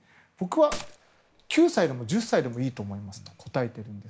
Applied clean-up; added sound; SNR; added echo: none; Gunshot, gunfire; 17 dB; none.